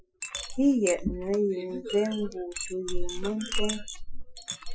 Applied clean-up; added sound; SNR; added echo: classical method Wiener filter.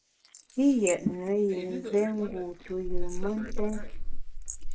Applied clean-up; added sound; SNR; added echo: neural mask model Resemble Enhance denoiser.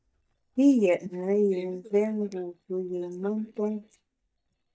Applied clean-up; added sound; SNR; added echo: neural mask model DeepFilterNet 3.